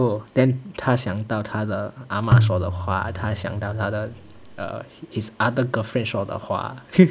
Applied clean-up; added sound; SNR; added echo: none; Tabla; 0 dB; none.